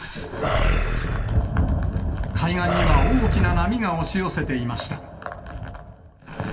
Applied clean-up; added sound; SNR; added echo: none; Animal; -1 dB; reverberation time 0.6 s.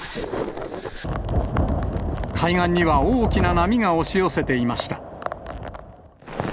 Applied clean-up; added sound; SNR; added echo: none; none; none; none.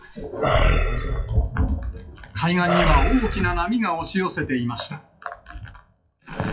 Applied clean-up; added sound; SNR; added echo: classical method WPE with log-MMSE.